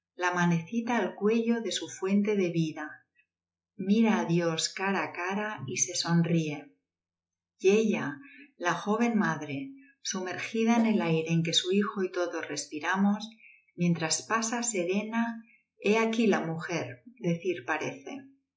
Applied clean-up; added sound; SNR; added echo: classical method log-MMSE.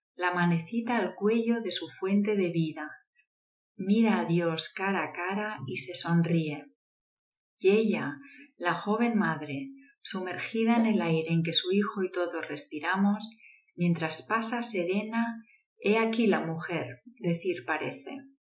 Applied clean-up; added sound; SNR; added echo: classical method Wiener filter.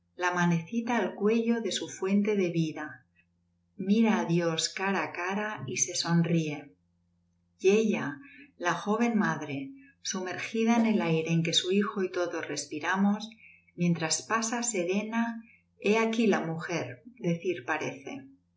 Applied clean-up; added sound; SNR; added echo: neural separator model SepFormer DNS4.